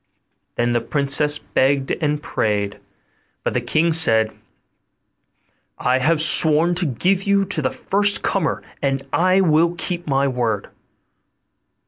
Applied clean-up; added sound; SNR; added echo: none; none; none; none.